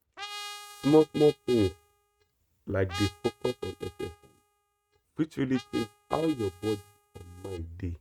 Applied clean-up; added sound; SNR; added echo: neural mask model RNNoise.